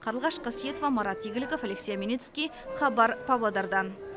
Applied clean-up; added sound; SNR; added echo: none; Wind instrument, woodwind instrument; 12 dB; none.